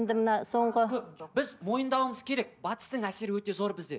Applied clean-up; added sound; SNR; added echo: none; none; none; none.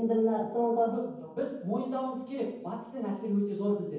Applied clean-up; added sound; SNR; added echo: none; none; none; reverberation time 0.9 s.